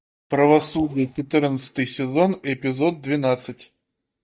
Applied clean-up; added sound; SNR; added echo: neural mask model DeepFilterNet 3.